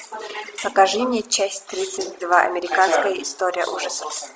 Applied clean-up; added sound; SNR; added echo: none; none; none; none.